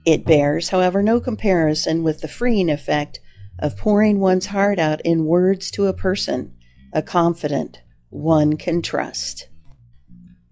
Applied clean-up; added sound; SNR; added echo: classical method log-MMSE.